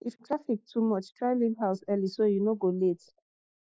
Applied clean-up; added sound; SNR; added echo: neural mask model Resemble Enhance denoiser.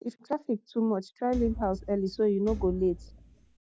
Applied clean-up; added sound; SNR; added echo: none; Thump, thud; 11 dB; none.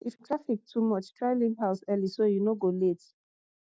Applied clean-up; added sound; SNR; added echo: none; none; none; none.